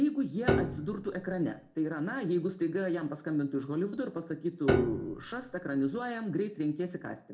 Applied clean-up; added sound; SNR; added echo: none; Piano; 1 dB; reverberation time 0.3 s.